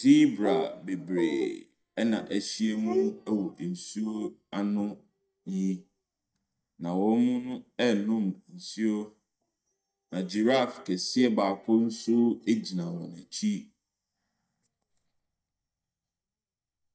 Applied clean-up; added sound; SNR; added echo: neural mask model DeepFilterNet 3.